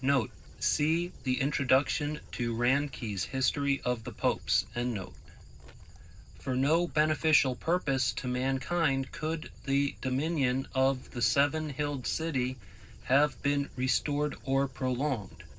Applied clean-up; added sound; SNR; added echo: none; Dog; 17 dB; reverberation time 0.4 s.